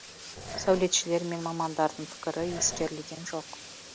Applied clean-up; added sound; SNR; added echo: none; Growling + Bathtub (filling or washing); 12 dB; none.